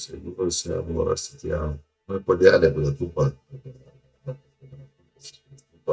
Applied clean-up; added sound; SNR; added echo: neural mask model DeepFilterNet 3.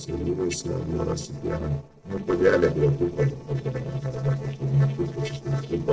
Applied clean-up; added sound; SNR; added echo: neural separator model SepFormer DNS4.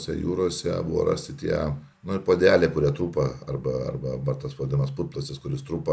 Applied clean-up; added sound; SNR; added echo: none; none; none; none.